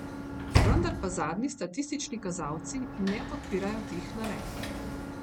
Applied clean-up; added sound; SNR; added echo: none; Sliding door / Slam; -2 dB; none.